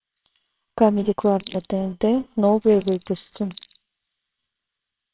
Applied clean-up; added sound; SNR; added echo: neural separator model SepFormer WHAMR!.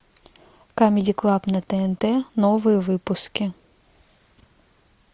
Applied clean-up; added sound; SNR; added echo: none; none; none; none.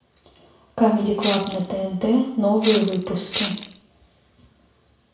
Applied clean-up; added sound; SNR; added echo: none; Rattle (instrument); 7 dB; reverberation time 0.6 s.